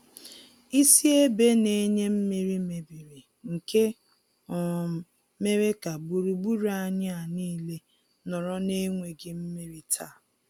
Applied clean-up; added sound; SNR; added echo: none; none; none; none.